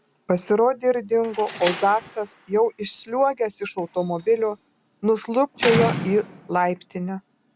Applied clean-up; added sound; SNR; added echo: none; Slam; 11 dB; none.